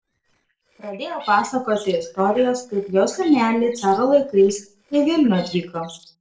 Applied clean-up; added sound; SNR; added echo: neural separator model SepFormer DNS4.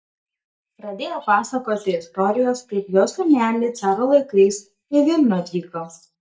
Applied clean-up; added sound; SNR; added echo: neural mask model DeepFilterNet 3.